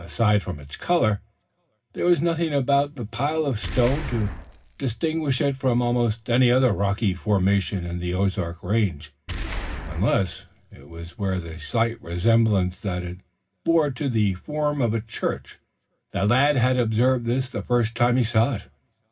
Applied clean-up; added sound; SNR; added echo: none; Boom; 11 dB; reverberation time 0.4 s.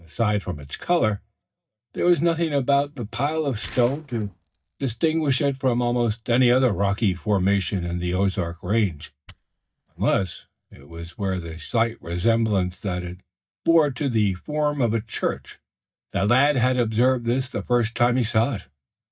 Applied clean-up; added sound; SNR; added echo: neural mask model DeepFilterNet 3.